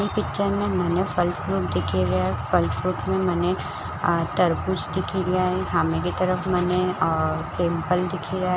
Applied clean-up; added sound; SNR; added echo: none; none; none; none.